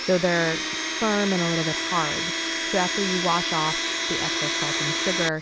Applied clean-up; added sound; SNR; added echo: none; Domestic sounds, home sounds; 0 dB; none.